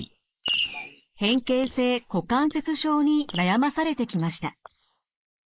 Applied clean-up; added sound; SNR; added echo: neural mask model Resemble Enhance denoiser.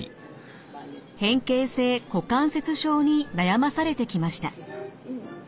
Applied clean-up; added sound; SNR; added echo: none; none; none; none.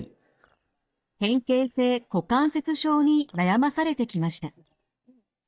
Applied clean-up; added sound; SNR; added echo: neural mask model DeepFilterNet 3.